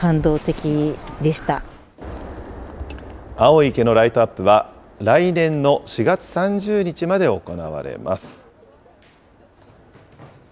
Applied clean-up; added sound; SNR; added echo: none; Breathing; 19 dB; none.